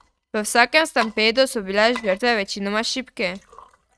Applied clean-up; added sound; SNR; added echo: neural mask model RNNoise.